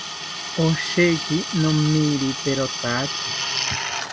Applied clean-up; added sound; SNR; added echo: none; Drill; 5 dB; none.